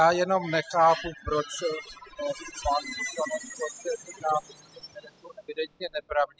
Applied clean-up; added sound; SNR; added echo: classical method spectral subtraction.